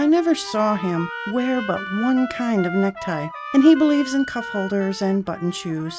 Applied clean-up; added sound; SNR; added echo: none; Wind instrument, woodwind instrument + Trumpet; 12 dB; none.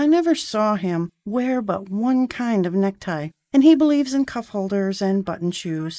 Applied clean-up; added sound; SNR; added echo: neural mask model Resemble Enhance denoiser.